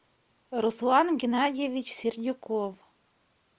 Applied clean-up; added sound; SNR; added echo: none; none; none; none.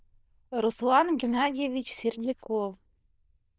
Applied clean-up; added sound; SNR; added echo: neural diffusion model UNIVERSE++.